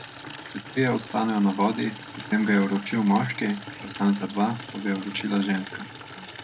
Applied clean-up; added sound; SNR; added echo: none; Water tap, faucet / Liquid; 13 dB; none.